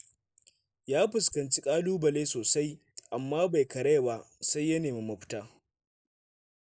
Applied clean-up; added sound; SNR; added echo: neural mask model Resemble Enhance denoiser.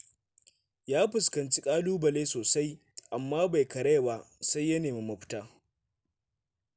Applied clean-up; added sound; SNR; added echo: none; none; none; none.